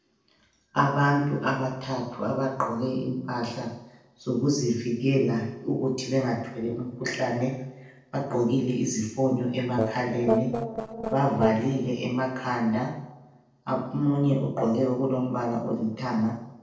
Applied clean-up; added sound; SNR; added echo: neural separator model SepFormer DNS4.